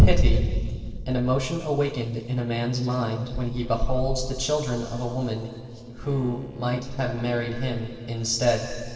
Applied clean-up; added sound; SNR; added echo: neural separator model SepFormer DNS4.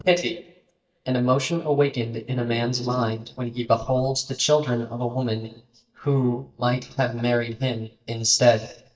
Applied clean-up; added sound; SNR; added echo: neural mask model DeepFilterNet 3.